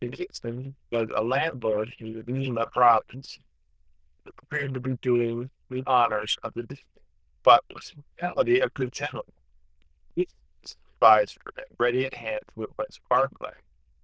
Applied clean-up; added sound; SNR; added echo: neural diffusion model UNIVERSE++.